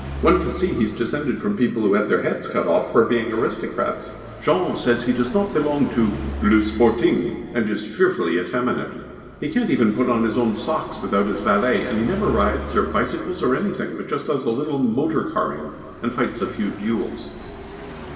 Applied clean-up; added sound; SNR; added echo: none; Car passing by; 15 dB; reverberation time 2.2 s.